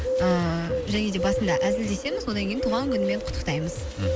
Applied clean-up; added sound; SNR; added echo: none; Bird; 2 dB; none.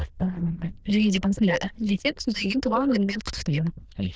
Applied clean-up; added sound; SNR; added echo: neural diffusion model UNIVERSE++.